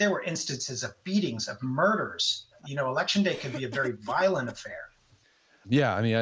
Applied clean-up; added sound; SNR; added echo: none; Cough; 18 dB; none.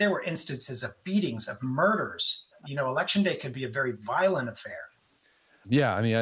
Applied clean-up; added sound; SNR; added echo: none; none; none; none.